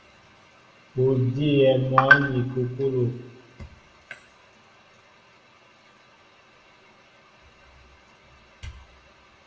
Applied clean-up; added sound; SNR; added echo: none; none; none; reverberation time 0.6 s.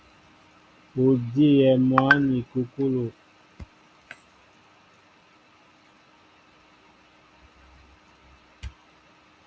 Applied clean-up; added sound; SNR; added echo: none; none; none; none.